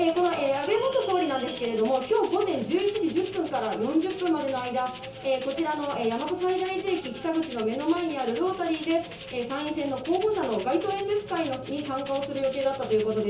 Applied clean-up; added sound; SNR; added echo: none; Rattle (instrument); 16 dB; reverberation time 0.6 s.